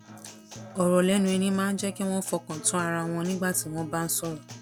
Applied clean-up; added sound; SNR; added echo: none; Acoustic guitar; 17 dB; none.